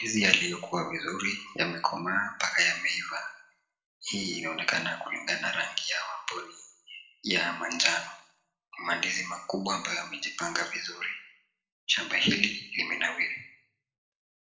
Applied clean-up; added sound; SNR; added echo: none; none; none; reverberation time 0.5 s.